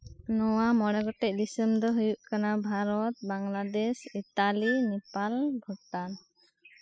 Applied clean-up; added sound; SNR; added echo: classical method spectral subtraction.